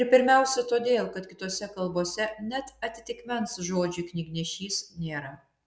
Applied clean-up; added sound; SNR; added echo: none; none; none; none.